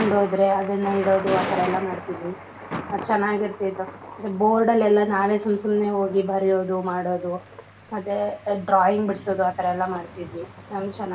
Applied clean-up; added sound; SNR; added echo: none; Thunder; 13 dB; reverberation time 0.2 s.